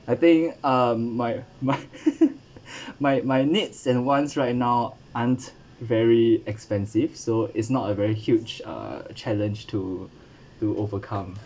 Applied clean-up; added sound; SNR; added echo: none; none; none; none.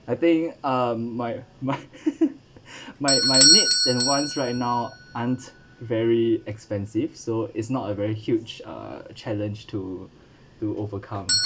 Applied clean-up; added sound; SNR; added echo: none; Bell / Doorbell; 1 dB; none.